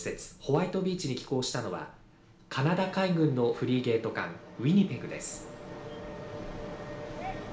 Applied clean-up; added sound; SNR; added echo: none; none; none; reverberation time 0.4 s.